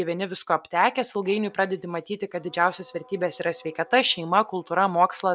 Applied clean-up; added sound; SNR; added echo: none; none; none; none.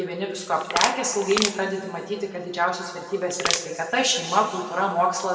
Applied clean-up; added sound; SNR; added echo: none; Crushing; 3 dB; reverberation time 2.0 s.